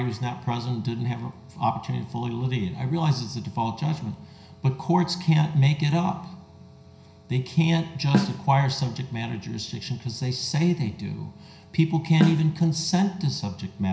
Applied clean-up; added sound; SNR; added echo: none; Snare drum; 0 dB; reverberation time 0.5 s.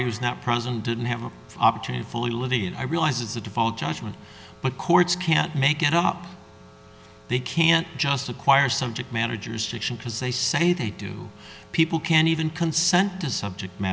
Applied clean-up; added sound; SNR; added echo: none; none; none; none.